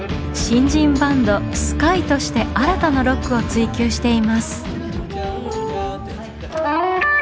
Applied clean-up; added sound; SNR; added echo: none; none; none; none.